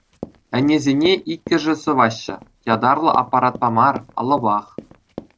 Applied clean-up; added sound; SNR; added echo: none; Run; 18 dB; none.